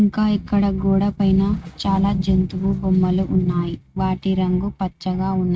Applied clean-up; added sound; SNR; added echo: neural mask model RNNoise.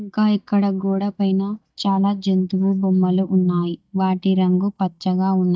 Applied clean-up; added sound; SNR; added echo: neural mask model DeepFilterNet 3.